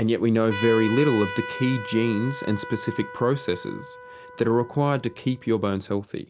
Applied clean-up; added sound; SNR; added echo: none; Trumpet; 13 dB; none.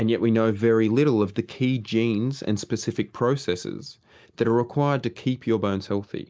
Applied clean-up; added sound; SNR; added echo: neural mask model Resemble Enhance denoiser.